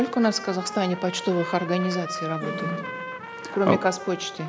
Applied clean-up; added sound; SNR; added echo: none; Trumpet; 9 dB; none.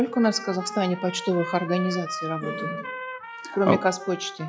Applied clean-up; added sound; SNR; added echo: classical method log-MMSE.